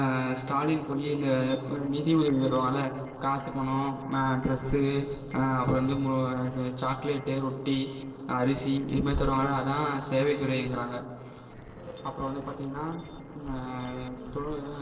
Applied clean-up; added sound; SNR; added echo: neural separator model SepFormer DNS4.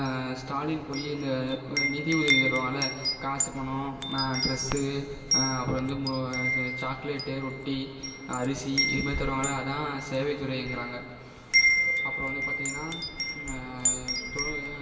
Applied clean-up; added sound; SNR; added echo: none; Wind chime; -1 dB; reverberation time 2.4 s.